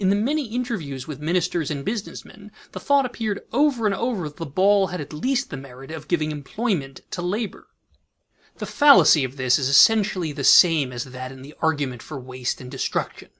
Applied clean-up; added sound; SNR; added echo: none; none; none; none.